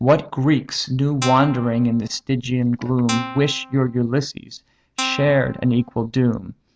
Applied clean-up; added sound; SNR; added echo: none; Guitar; 11 dB; none.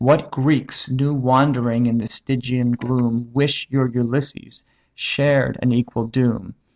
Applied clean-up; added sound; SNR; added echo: none; none; none; none.